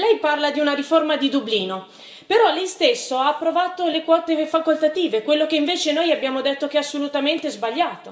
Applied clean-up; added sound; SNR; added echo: none; none; none; reverberation time 0.6 s.